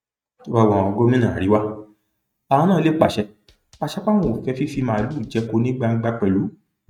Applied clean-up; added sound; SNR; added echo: neural mask model RNNoise.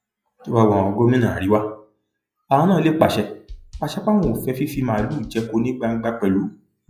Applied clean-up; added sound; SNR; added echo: classical method log-MMSE.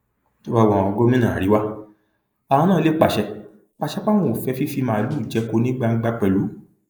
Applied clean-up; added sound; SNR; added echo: neural mask model Resemble Enhance denoiser.